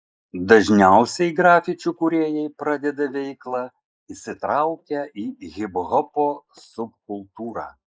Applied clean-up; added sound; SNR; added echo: neural mask model Resemble Enhance denoiser.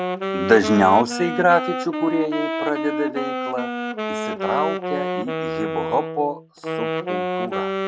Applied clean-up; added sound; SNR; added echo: none; Wind instrument, woodwind instrument; 3 dB; none.